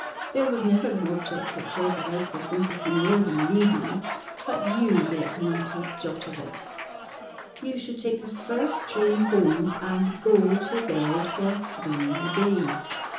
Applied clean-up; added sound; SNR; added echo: none; Applause / Crowd; 8 dB; reverberation time 1.2 s.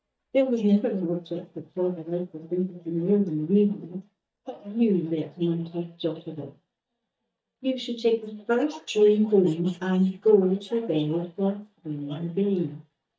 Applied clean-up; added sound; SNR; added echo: neural mask model DeepFilterNet 3.